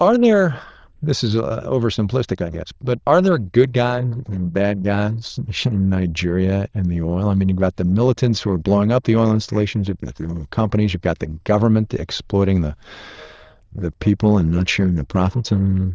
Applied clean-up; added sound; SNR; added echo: neural diffusion model UNIVERSE++.